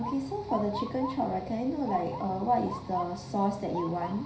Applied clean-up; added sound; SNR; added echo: none; Motor vehicle (road) / Siren; 11 dB; reverberation time 0.5 s.